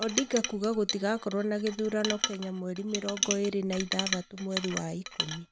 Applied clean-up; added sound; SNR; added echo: none; Chink, clink; 5 dB; none.